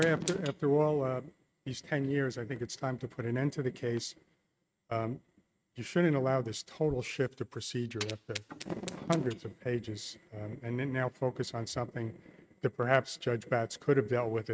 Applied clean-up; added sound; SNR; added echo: neural mask model RNNoise.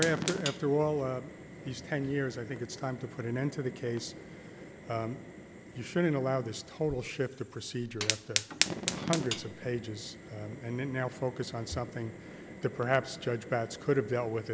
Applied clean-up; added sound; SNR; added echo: none; Fire; 7 dB; none.